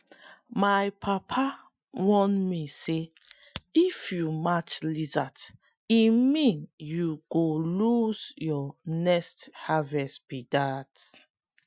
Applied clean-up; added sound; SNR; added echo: classical method Wiener filter.